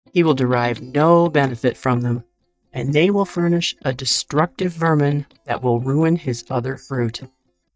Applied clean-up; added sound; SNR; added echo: neural mask model DeepFilterNet 3.